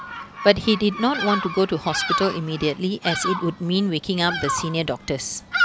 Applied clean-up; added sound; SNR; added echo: none; Bird vocalization, bird call, bird song; 5 dB; none.